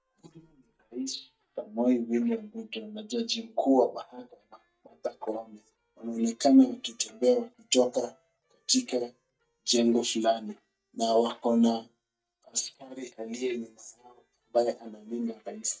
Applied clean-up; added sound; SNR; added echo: neural mask model DeepFilterNet 3.